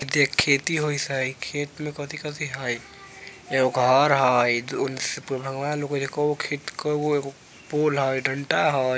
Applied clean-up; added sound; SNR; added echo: none; none; none; none.